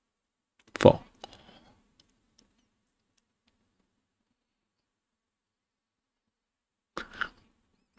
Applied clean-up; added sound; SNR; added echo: neural mask model RNNoise.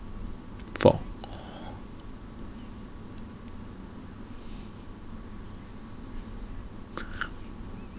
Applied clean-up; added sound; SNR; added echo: none; Gull, seagull; 8 dB; none.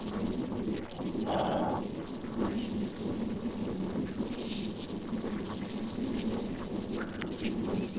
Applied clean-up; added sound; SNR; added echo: neural separator model SepFormer DNS4.